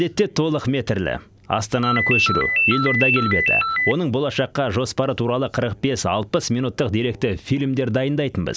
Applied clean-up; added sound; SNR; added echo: none; Ringtone; -1 dB; none.